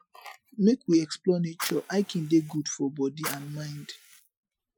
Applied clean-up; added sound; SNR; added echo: classical method Wiener filter.